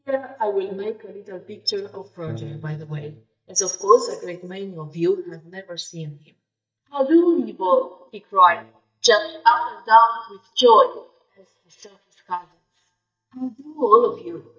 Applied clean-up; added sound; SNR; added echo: neural mask model DeepFilterNet 3.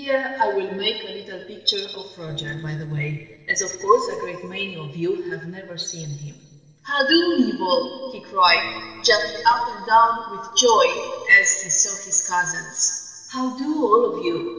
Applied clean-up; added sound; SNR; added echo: neural separator model SepFormer DNS4.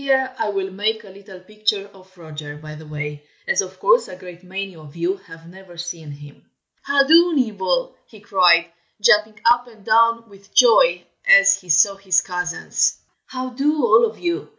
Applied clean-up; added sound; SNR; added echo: none; none; none; none.